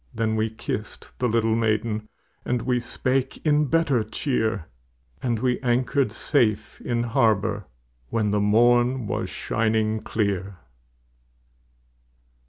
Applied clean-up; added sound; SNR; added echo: none; none; none; none.